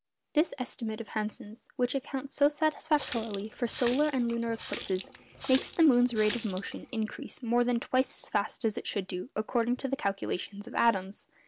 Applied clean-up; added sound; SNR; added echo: none; Water tap, faucet; 13 dB; none.